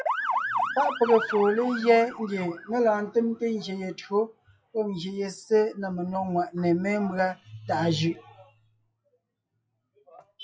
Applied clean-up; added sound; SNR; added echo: classical method log-MMSE.